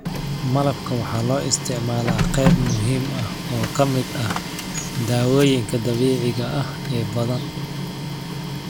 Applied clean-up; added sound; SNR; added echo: none; Printer; 3 dB; none.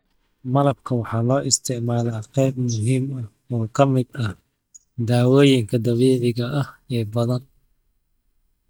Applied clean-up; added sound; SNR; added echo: neural mask model DeepFilterNet 3.